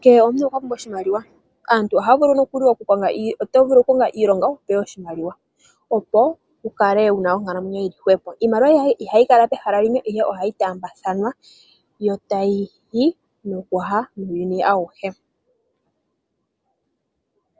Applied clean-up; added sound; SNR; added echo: none; none; none; none.